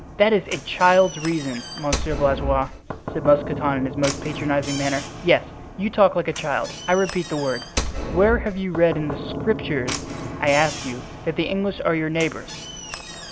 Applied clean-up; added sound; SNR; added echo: none; Knock / Slam; 8 dB; none.